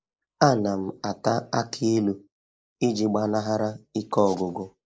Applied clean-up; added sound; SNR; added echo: neural mask model Resemble Enhance denoiser.